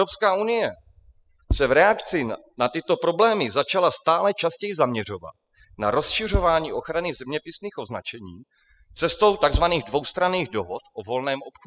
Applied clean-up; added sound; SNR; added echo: classical method spectral subtraction.